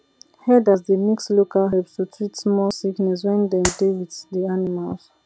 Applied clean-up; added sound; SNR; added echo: none; Clapping; 6 dB; none.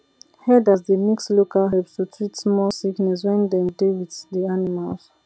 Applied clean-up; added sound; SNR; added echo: none; none; none; none.